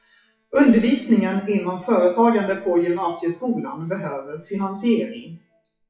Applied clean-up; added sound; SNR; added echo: classical method WPE with log-MMSE.